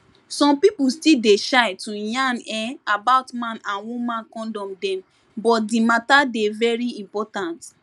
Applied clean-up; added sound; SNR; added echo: none; none; none; none.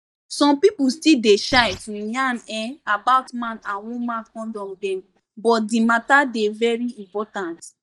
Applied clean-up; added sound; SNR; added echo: neural mask model DeepFilterNet 3.